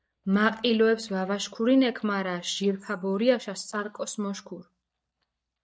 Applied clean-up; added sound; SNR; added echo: neural mask model DeepFilterNet 3.